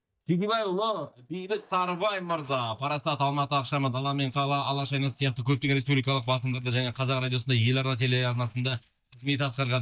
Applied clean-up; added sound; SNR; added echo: neural mask model DeepFilterNet 3.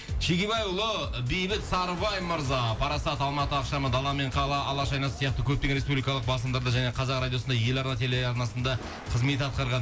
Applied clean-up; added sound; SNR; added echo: none; Rattle / Chatter / Hiss / Engine / Mechanisms; 18 dB; none.